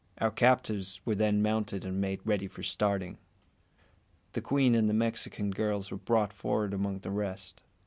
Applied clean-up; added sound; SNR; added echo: none; none; none; none.